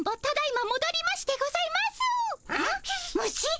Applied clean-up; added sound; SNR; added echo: none; none; none; none.